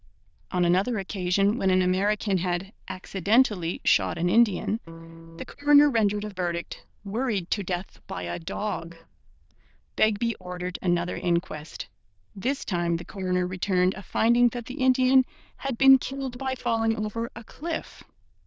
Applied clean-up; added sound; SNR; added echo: neural diffusion model UNIVERSE++.